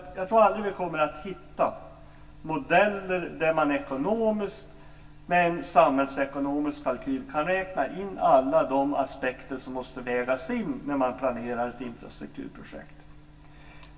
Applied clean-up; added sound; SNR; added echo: none; none; none; reverberation time 0.2 s.